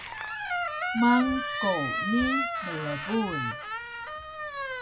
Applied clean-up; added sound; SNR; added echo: none; Squeak; 2 dB; none.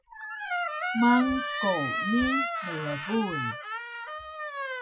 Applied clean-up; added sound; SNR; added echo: classical method Wiener filter.